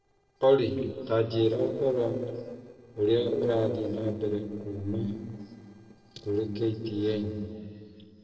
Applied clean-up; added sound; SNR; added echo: neural separator model SepFormer DNS4.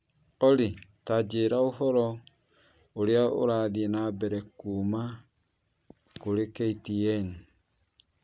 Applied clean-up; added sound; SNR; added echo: none; none; none; none.